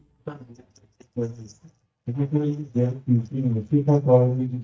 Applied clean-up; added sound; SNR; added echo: neural mask model DeepFilterNet 3.